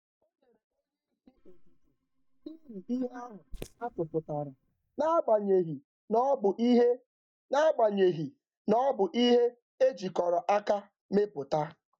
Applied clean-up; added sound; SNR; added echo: neural mask model DeepFilterNet 3.